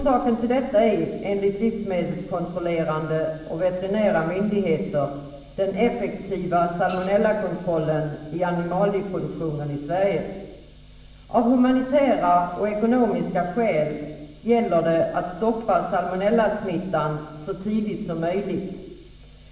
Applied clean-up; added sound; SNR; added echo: none; Printer; 16 dB; reverberation time 1.2 s.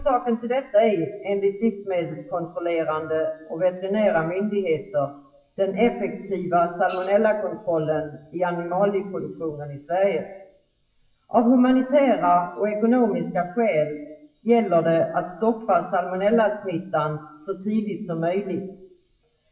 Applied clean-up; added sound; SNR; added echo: classical method WPE with log-MMSE.